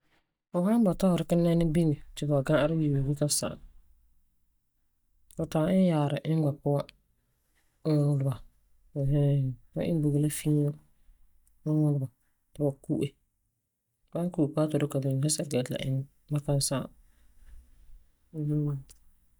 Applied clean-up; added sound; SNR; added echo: neural mask model DeepFilterNet 3.